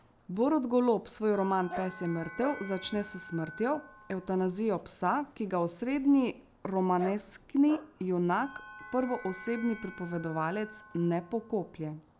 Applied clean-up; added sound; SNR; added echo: none; Dog + Bell; 17 dB; none.